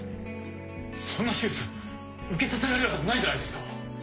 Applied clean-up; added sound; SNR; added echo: none; none; none; none.